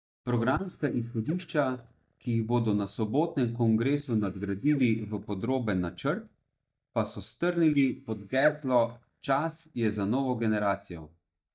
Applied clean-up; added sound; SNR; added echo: neural mask model DeepFilterNet 3.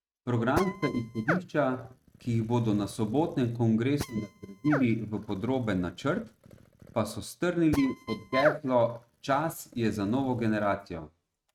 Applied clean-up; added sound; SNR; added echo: neural mask model RNNoise.